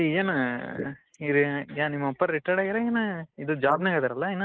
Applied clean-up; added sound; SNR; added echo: neural mask model Resemble Enhance denoiser.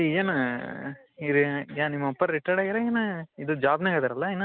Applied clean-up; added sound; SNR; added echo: none; none; none; none.